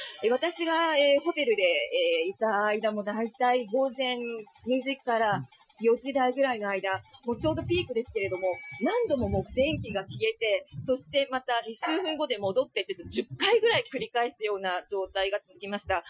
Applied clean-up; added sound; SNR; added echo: classical method Wiener filter.